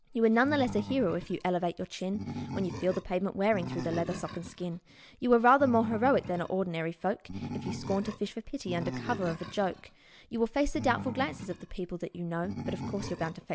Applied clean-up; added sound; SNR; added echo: none; Animal; 11 dB; none.